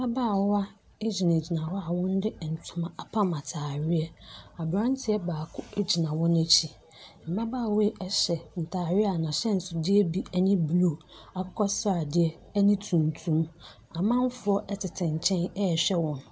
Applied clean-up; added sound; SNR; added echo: none; none; none; none.